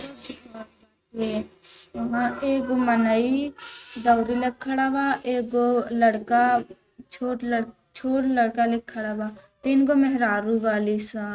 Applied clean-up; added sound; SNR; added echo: neural mask model RNNoise.